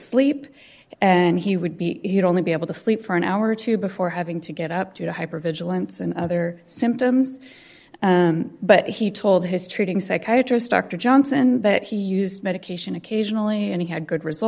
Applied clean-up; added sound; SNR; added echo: none; none; none; none.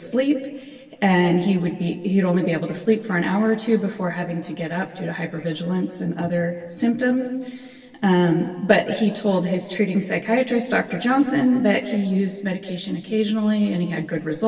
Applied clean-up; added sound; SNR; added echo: none; none; none; reverberation time 1.9 s.